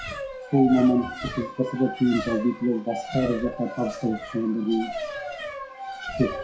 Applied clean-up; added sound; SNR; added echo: classical method WPE with log-MMSE.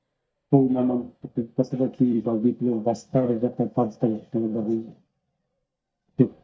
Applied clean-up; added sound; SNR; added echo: neural mask model DeepFilterNet 3.